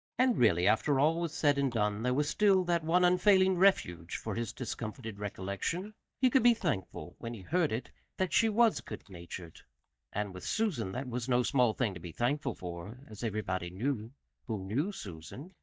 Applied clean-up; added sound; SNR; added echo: neural mask model DeepFilterNet 3.